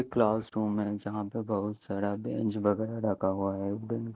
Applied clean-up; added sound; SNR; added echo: none; none; none; none.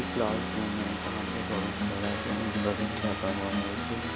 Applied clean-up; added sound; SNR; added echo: none; Car + Acoustic guitar; -2 dB; none.